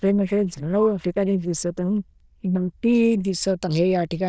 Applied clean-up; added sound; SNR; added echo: neural diffusion model UNIVERSE++.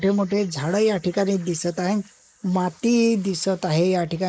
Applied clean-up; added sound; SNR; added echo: neural mask model Resemble Enhance denoiser.